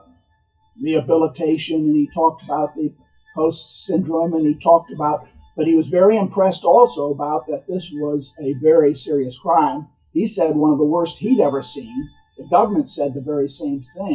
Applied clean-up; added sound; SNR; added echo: classical method WPE with log-MMSE.